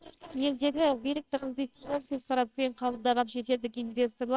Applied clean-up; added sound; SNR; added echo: neural separator model SepFormer WHAMR!.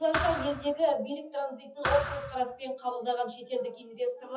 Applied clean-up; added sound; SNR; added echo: classical method WPE with log-MMSE.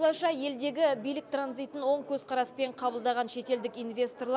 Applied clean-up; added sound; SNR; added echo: none; none; none; none.